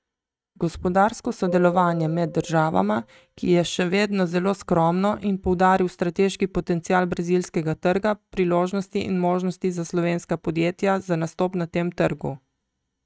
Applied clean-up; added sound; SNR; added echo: neural mask model RNNoise.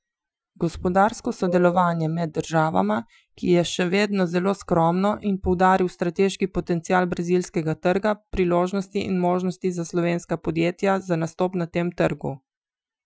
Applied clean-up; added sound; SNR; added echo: classical method Wiener filter.